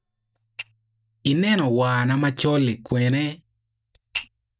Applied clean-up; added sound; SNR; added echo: neural mask model DeepFilterNet 3.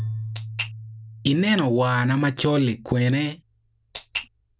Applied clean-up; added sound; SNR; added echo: none; Keyboard (musical); 14 dB; none.